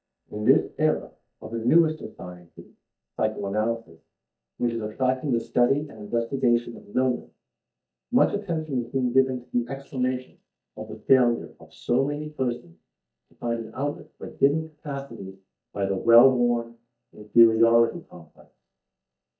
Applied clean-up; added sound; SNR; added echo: neural mask model DeepFilterNet 3.